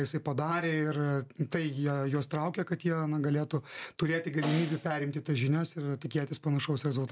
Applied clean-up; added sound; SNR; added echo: none; Snare drum; 12 dB; none.